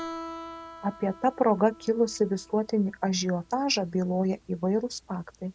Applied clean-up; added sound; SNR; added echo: none; Guitar; 17 dB; none.